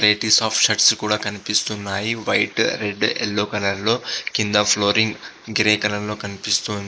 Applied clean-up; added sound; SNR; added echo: neural mask model Resemble Enhance denoiser.